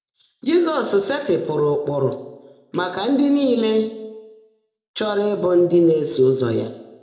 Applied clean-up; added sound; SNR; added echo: none; none; none; reverberation time 0.5 s.